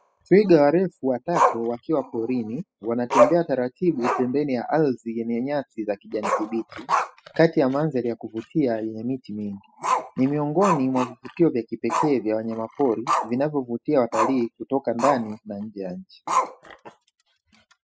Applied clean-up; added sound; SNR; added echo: classical method spectral subtraction.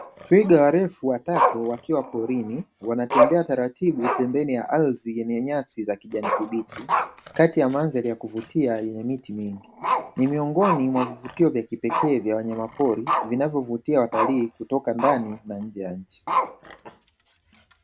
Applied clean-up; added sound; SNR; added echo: none; Growling; 5 dB; none.